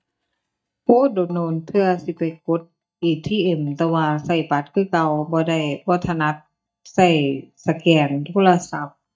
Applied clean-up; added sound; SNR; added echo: neural mask model DeepFilterNet 3.